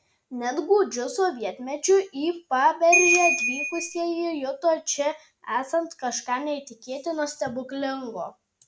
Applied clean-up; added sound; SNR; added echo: none; Ringtone / Bell; -3 dB; none.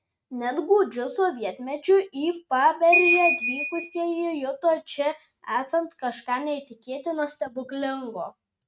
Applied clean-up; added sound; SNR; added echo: neural mask model RNNoise.